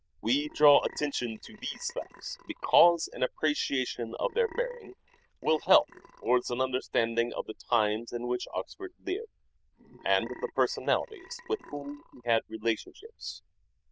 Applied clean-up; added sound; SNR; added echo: neural diffusion model UNIVERSE++.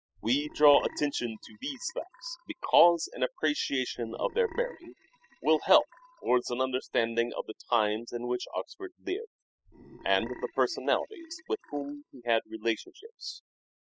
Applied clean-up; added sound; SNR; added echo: classical method spectral subtraction.